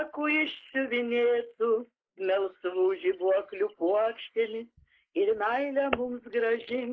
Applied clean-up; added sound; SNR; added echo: neural mask model Resemble Enhance denoiser.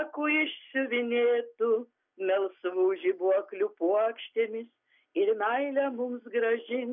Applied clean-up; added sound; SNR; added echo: none; none; none; none.